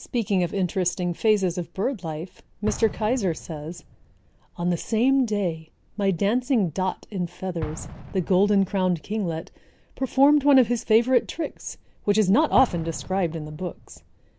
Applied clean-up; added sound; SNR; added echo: none; Explosion; 19 dB; none.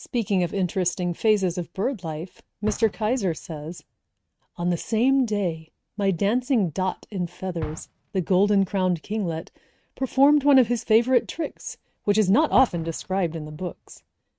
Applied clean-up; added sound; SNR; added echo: neural mask model RNNoise.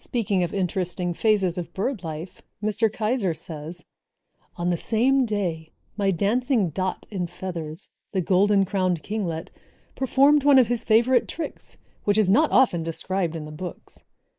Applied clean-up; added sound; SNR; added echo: neural mask model Resemble Enhance denoiser.